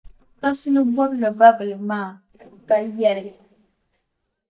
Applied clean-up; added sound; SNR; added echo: neural mask model DeepFilterNet 3.